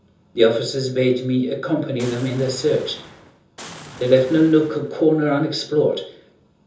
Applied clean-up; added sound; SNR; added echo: none; Boom; 19 dB; reverberation time 0.6 s.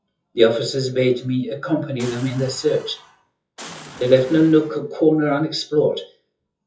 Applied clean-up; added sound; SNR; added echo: classical method WPE with log-MMSE.